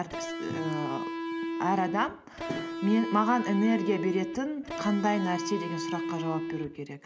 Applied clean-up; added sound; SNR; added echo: none; Electric guitar; 4 dB; none.